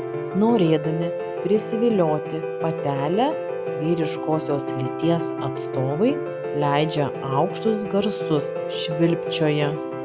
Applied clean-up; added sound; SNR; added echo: none; Piano; 4 dB; none.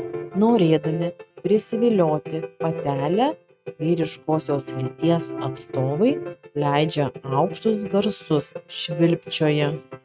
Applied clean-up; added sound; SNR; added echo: neural mask model RNNoise.